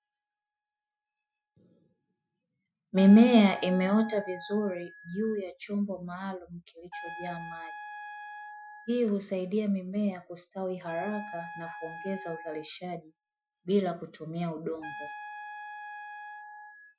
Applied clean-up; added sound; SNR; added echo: classical method Wiener filter.